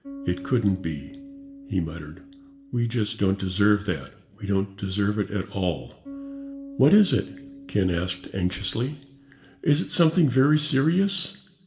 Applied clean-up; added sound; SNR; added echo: none; Bass guitar; 18 dB; reverberation time 0.6 s.